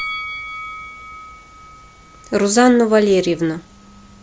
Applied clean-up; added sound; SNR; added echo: none; Bell; 15 dB; none.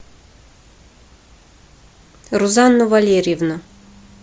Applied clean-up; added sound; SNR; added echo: none; none; none; none.